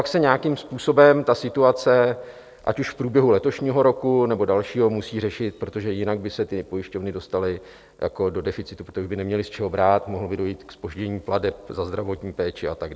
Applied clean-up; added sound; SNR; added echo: none; none; none; none.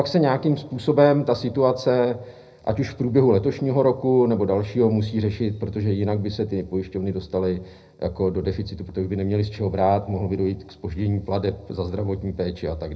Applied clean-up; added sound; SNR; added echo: none; none; none; reverberation time 0.4 s.